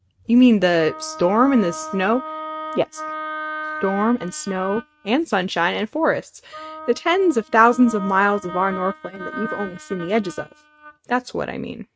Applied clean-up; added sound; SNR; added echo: neural mask model RNNoise.